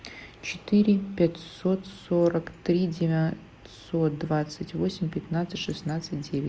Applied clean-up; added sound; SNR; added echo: none; none; none; none.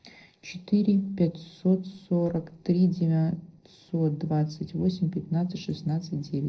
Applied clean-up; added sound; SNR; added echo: neural separator model SepFormer DNS4.